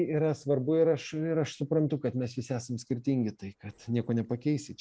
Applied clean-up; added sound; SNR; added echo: none; none; none; none.